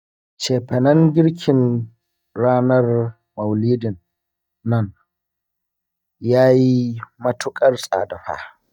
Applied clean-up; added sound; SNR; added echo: neural mask model DeepFilterNet 3.